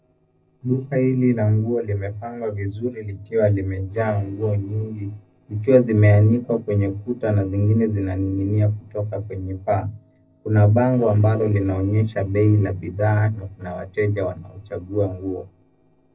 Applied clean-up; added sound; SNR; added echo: neural separator model SepFormer DNS4.